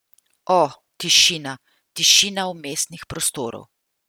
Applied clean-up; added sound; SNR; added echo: none; none; none; none.